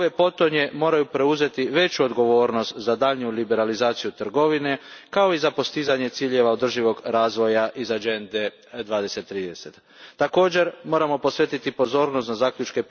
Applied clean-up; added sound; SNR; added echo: none; none; none; none.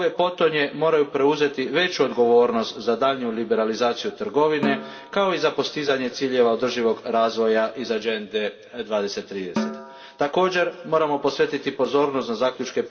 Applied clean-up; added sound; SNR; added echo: none; Snare drum; 13 dB; reverberation time 1.8 s.